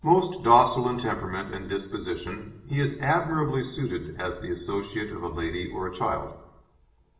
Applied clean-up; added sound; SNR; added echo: none; none; none; reverberation time 0.7 s.